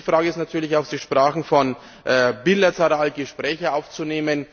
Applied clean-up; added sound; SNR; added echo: none; none; none; none.